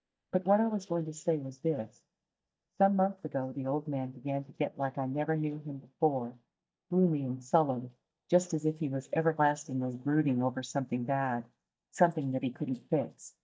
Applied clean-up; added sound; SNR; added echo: neural mask model DeepFilterNet 3.